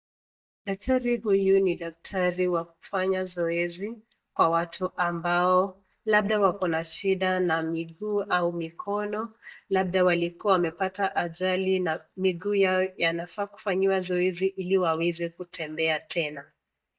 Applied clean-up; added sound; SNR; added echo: neural mask model DeepFilterNet 3.